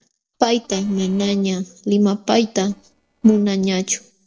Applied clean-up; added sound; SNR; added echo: neural separator model SepFormer DNS4.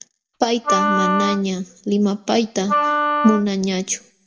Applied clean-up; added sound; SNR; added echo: none; Wind instrument, woodwind instrument; 1 dB; reverberation time 0.3 s.